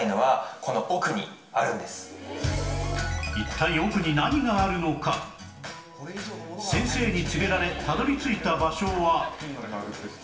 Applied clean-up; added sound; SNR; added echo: none; none; none; reverberation time 0.7 s.